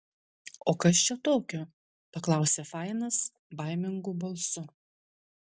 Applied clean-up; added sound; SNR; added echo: none; none; none; none.